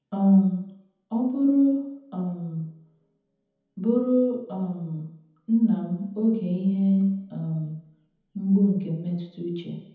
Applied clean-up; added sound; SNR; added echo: none; none; none; reverberation time 1.0 s.